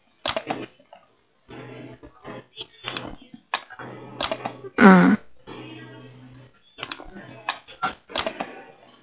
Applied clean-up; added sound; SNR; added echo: classical method log-MMSE.